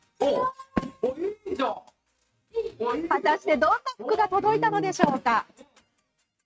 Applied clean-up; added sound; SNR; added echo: neural mask model RNNoise.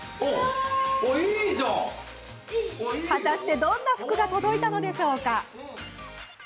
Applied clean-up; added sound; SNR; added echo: none; none; none; none.